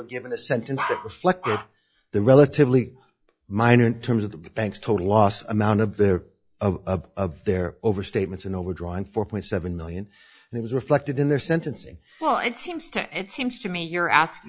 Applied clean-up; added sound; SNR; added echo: classical method log-MMSE.